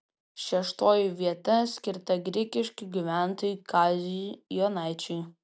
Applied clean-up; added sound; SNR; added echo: none; none; none; none.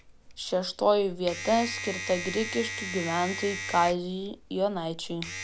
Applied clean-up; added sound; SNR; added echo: none; Domestic sounds, home sounds; 9 dB; none.